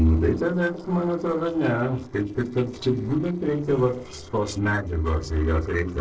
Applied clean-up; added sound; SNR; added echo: neural separator model SepFormer DNS4.